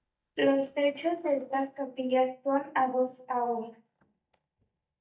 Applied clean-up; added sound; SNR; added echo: neural mask model DeepFilterNet 3.